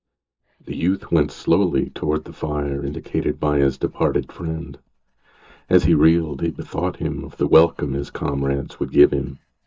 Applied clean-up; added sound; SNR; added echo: neural mask model DeepFilterNet 3.